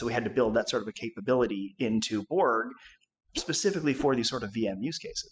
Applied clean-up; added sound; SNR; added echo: classical method spectral subtraction.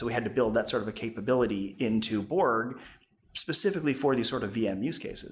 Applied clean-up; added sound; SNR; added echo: none; none; none; none.